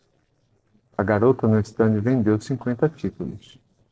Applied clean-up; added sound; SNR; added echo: neural separator model SepFormer DNS4.